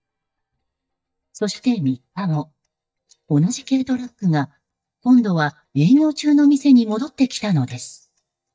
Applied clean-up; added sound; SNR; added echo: neural mask model DeepFilterNet 3.